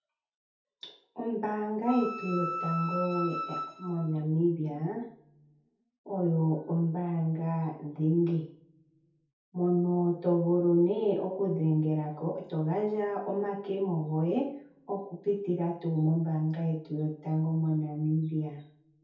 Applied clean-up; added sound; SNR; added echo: none; Wind instrument, woodwind instrument; 6 dB; reverberation time 0.6 s.